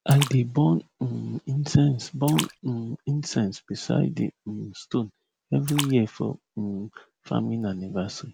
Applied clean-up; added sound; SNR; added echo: none; Splash, splatter; 14 dB; none.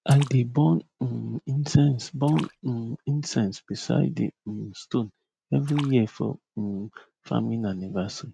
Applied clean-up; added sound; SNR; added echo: neural mask model RNNoise.